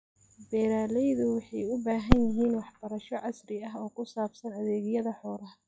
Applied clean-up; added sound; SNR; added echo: classical method log-MMSE.